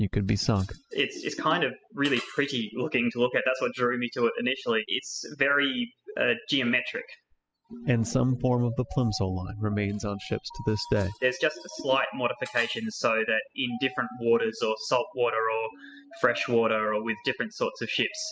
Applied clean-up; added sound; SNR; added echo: classical method spectral subtraction.